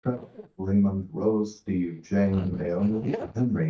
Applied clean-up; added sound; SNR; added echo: neural mask model DeepFilterNet 3.